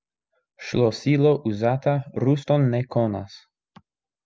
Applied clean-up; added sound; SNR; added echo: none; none; none; none.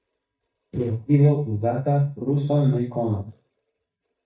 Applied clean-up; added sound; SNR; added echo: neural mask model DeepFilterNet 3.